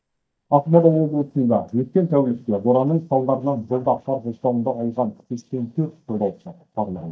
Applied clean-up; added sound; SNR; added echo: neural mask model DeepFilterNet 3.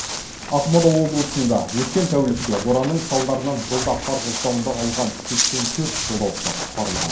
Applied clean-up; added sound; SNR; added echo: none; Walk, footsteps; 6 dB; reverberation time 0.5 s.